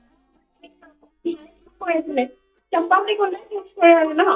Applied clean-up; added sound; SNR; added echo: neural mask model DeepFilterNet 3.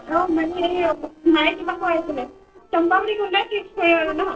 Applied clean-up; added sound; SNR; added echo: neural separator model SepFormer DNS4.